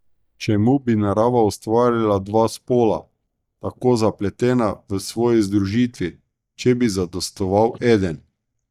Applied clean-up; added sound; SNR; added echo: neural mask model DeepFilterNet 3.